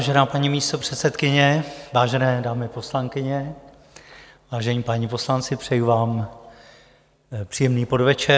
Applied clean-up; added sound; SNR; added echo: none; none; none; none.